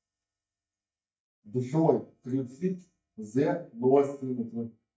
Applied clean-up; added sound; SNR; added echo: neural mask model DeepFilterNet 3.